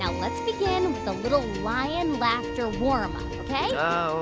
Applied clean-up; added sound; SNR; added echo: none; Thunder / Rain; 14 dB; none.